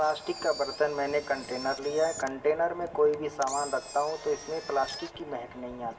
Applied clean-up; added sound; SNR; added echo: none; Engine; 15 dB; reverberation time 1.7 s.